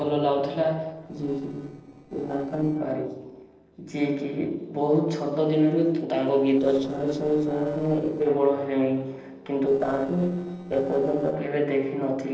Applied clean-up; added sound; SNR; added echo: neural separator model SepFormer DNS4.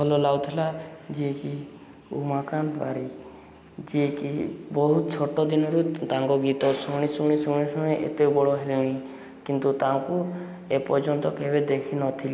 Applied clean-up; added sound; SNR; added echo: none; none; none; none.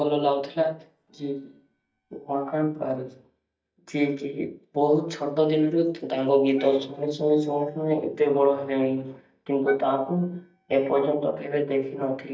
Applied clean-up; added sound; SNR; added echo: neural mask model DeepFilterNet 3.